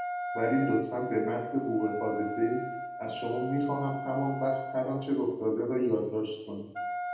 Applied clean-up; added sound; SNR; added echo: none; Wind instrument, woodwind instrument; 7 dB; reverberation time 0.8 s.